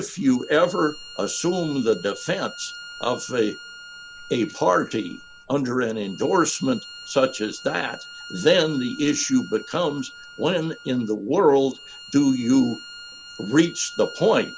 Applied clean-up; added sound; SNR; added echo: none; Bowed string instrument; 18 dB; none.